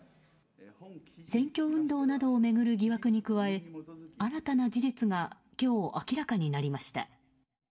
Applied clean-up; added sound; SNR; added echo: none; none; none; reverberation time 0.2 s.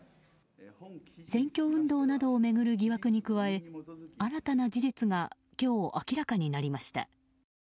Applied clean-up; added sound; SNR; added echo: none; none; none; none.